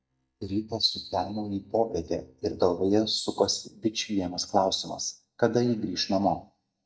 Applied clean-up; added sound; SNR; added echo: neural mask model DeepFilterNet 3.